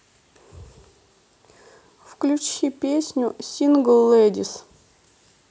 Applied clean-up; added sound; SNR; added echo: none; none; none; none.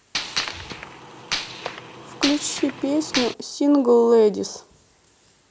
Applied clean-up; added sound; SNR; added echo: none; Gunshot, gunfire; 7 dB; none.